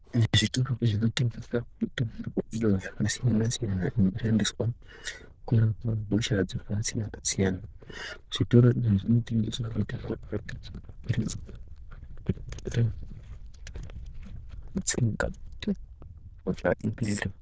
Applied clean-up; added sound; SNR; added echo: neural diffusion model UNIVERSE++.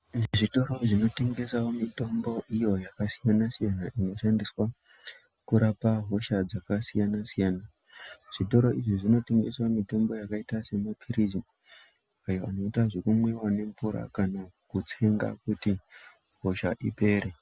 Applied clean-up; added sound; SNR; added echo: none; none; none; none.